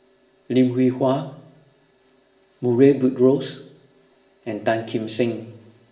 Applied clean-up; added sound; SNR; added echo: none; none; none; reverberation time 0.7 s.